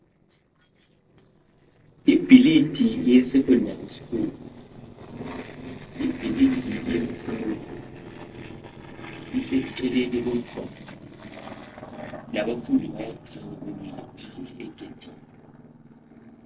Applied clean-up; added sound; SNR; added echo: neural separator model SepFormer DNS4.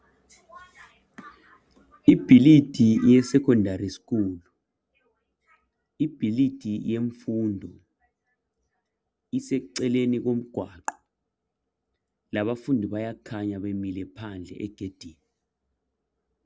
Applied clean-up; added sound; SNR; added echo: none; none; none; none.